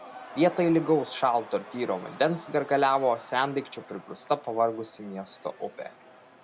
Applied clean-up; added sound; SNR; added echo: none; Crowd / Cheering; 18 dB; none.